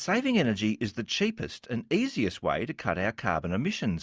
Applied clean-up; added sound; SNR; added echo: none; none; none; none.